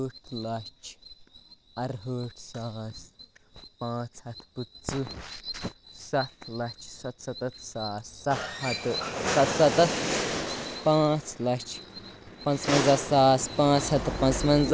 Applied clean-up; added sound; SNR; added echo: none; none; none; none.